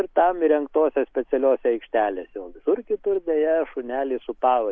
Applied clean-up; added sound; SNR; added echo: none; none; none; none.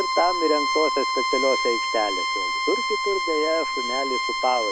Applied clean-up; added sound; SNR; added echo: none; Bowed string instrument; 0 dB; none.